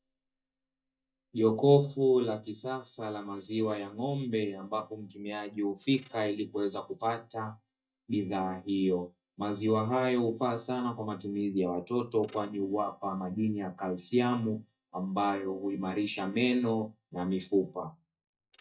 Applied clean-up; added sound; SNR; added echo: neural mask model DeepFilterNet 3.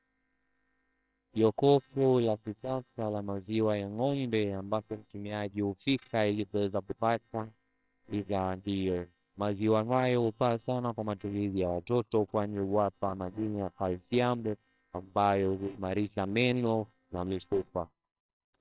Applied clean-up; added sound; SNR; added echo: neural separator model SepFormer WHAMR!.